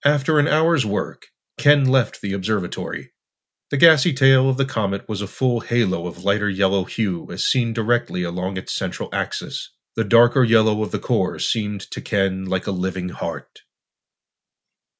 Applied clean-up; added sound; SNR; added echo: none; none; none; none.